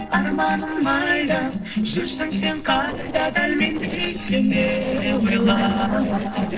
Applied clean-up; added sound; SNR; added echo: neural separator model SepFormer DNS4.